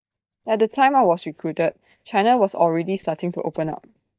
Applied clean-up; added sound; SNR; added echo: neural mask model DeepFilterNet 3.